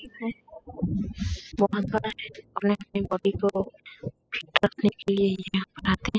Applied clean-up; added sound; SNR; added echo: classical method spectral subtraction.